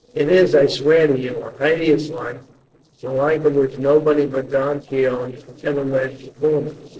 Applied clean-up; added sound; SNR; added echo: neural separator model SepFormer DNS4.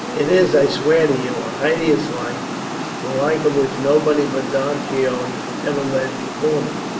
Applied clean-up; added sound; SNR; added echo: none; Water; 6 dB; reverberation time 0.8 s.